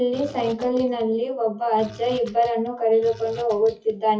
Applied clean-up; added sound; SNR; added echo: classical method WPE with log-MMSE.